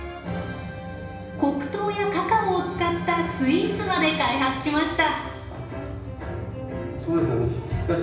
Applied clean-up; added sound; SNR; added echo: none; none; none; reverberation time 0.9 s.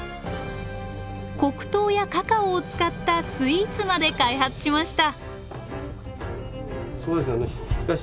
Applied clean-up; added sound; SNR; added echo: none; none; none; none.